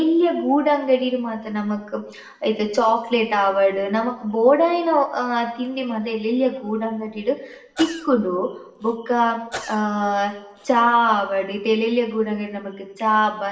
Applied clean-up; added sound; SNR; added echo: none; Sneeze / Cough; 17 dB; reverberation time 0.8 s.